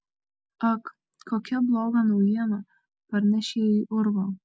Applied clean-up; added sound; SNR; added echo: none; none; none; none.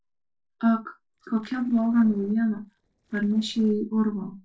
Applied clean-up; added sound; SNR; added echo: neural separator model SepFormer DNS4.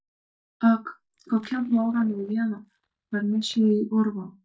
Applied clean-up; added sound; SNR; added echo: neural mask model DeepFilterNet 3.